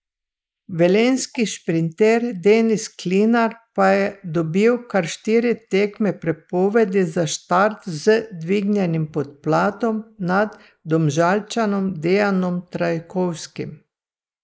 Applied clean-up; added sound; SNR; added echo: neural mask model Resemble Enhance denoiser.